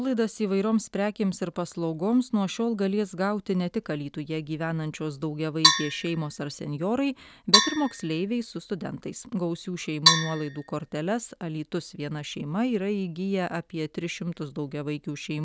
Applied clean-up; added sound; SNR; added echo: none; Percussion; -2 dB; none.